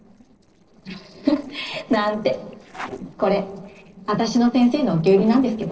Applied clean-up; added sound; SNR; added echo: neural separator model SepFormer DNS4.